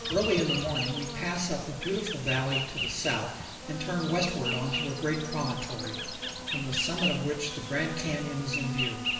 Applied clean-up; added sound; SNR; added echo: none; Insect; 3 dB; reverberation time 0.9 s.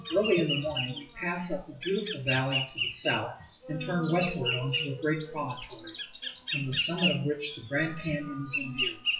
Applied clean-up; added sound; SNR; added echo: classical method WPE with log-MMSE.